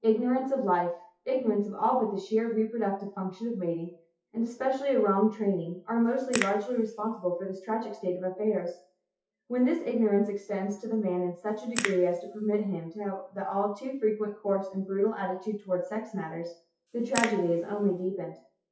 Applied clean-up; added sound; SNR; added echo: classical method WPE with log-MMSE.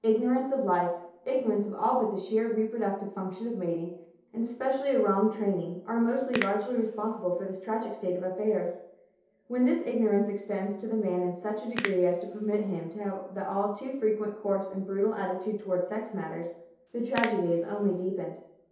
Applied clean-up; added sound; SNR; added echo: none; Crack / Crackle; 9 dB; reverberation time 0.8 s.